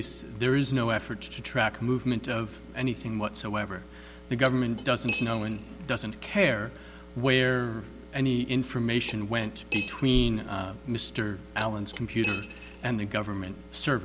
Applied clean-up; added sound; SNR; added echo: none; Cutlery, silverware; 9 dB; none.